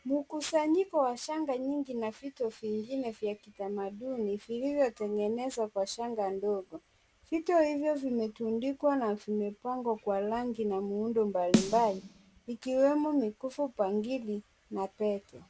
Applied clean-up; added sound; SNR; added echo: none; Snare drum; 3 dB; none.